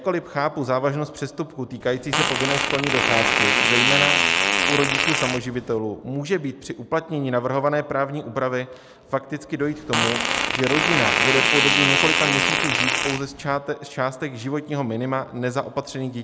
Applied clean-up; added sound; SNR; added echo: none; Fart; -4 dB; none.